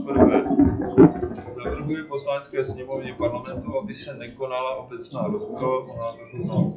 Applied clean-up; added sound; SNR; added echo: classical method WPE with log-MMSE.